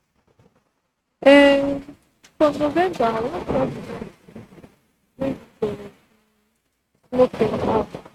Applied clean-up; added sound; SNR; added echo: neural mask model RNNoise.